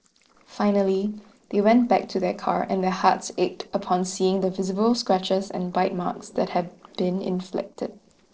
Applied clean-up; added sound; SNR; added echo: neural separator model SepFormer DNS4.